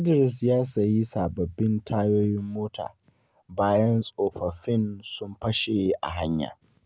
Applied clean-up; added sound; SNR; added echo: none; none; none; none.